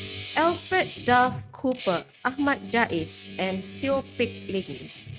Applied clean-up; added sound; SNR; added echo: neural mask model RNNoise.